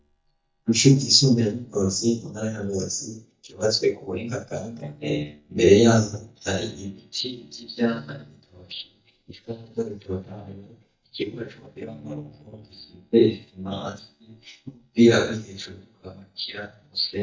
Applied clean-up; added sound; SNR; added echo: neural mask model DeepFilterNet 3.